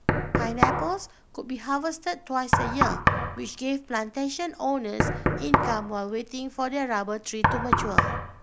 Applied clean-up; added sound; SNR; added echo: none; Knock; -3 dB; none.